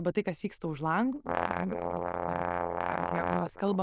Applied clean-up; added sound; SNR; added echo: neural diffusion model UNIVERSE++.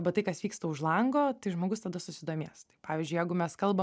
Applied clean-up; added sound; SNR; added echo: none; none; none; none.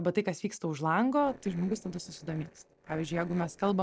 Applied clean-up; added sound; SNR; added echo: neural separator model SepFormer DNS4.